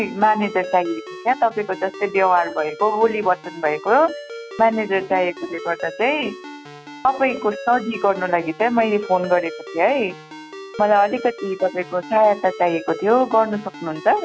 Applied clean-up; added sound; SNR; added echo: none; Ringtone; 15 dB; none.